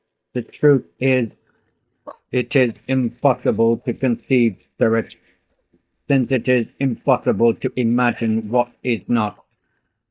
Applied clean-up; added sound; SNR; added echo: neural mask model DeepFilterNet 3.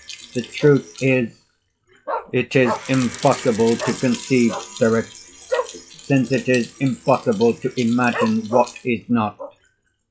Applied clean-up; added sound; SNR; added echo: classical method log-MMSE.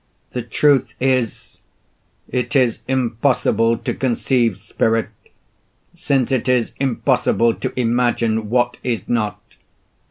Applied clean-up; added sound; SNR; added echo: none; none; none; none.